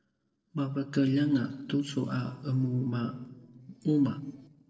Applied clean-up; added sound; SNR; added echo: neural separator model SepFormer DNS4.